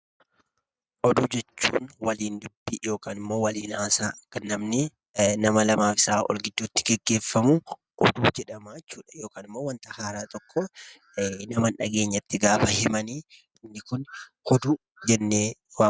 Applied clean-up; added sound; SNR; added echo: none; none; none; none.